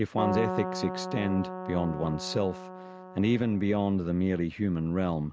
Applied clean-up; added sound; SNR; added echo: none; Keyboard (musical); 7 dB; none.